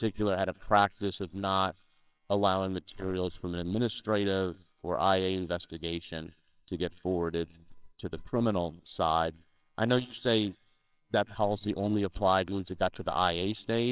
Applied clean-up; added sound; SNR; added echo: neural separator model SepFormer WHAMR!.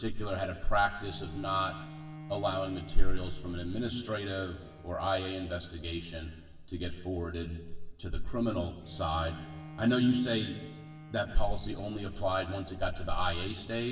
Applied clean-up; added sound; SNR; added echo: none; Bowed string instrument; 18 dB; reverberation time 1.2 s.